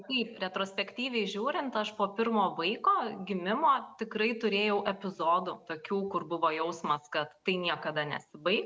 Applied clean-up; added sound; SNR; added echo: none; none; none; none.